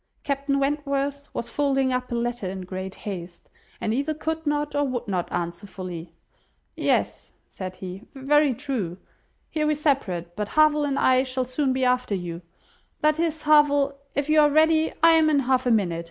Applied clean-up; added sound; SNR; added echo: none; none; none; none.